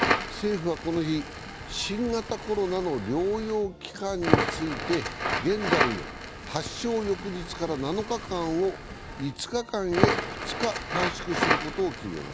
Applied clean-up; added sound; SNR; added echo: none; Crackle; 1 dB; none.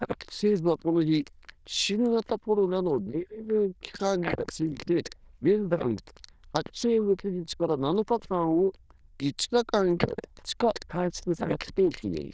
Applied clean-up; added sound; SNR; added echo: neural diffusion model UNIVERSE++.